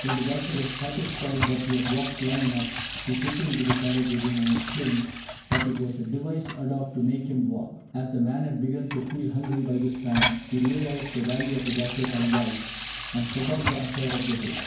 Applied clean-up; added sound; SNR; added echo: none; Sink (filling or washing) / Water tap, faucet; 5 dB; reverberation time 0.9 s.